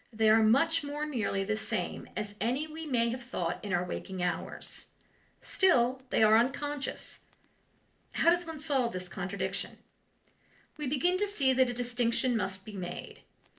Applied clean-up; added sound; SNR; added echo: neural separator model SepFormer DNS4.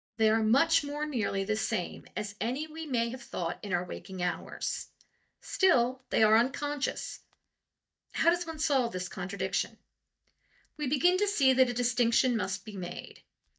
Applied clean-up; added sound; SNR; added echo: neural mask model DeepFilterNet 3.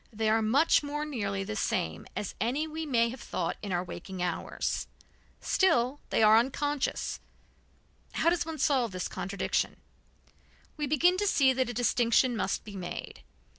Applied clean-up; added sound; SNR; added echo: none; none; none; none.